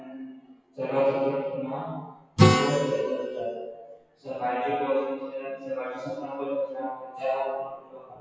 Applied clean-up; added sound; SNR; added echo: classical method WPE with log-MMSE.